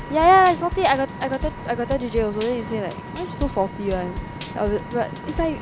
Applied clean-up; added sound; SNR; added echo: none; Drum kit + Vehicle; 9 dB; none.